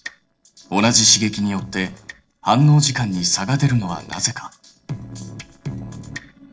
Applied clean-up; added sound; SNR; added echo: neural separator model SepFormer DNS4.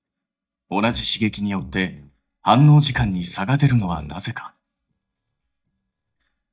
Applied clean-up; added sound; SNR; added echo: neural mask model DeepFilterNet 3.